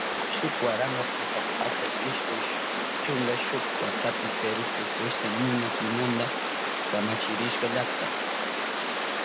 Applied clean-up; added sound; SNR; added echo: none; Water; -3 dB; none.